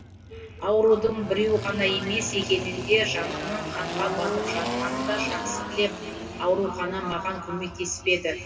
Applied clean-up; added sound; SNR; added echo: none; Engine; 7 dB; reverberation time 2.9 s.